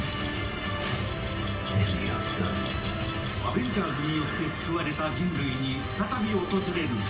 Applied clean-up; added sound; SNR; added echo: none; Glass; 16 dB; reverberation time 0.4 s.